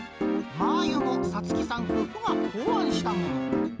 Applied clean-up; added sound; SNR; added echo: none; Piano; -4 dB; none.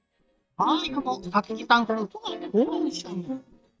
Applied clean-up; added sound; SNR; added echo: neural mask model DeepFilterNet 3.